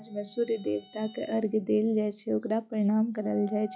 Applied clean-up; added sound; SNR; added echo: classical method log-MMSE.